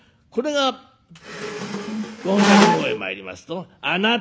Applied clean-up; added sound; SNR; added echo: none; Squeak; -5 dB; none.